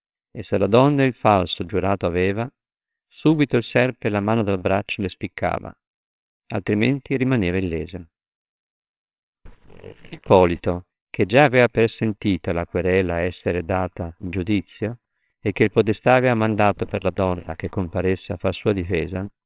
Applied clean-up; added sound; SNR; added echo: neural separator model SepFormer WHAMR!.